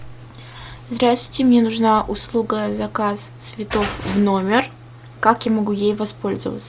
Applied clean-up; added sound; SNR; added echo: none; none; none; none.